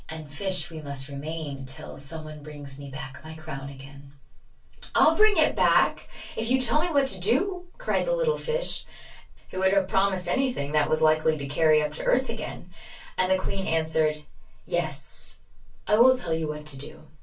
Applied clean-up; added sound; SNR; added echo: none; none; none; reverberation time 0.1 s.